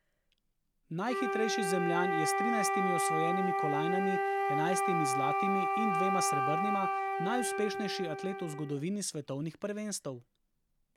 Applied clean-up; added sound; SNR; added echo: none; Wind instrument, woodwind instrument; -3 dB; none.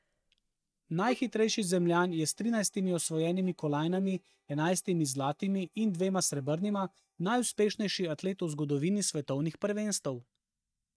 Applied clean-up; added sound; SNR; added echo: neural mask model DeepFilterNet 3.